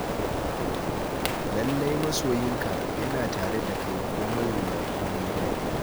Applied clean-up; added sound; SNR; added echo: none; Rain; -3 dB; none.